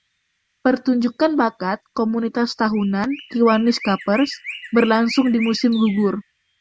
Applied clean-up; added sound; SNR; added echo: none; Chirp, tweet; 18 dB; none.